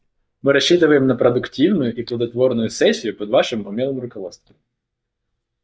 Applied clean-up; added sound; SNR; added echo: neural mask model DeepFilterNet 3.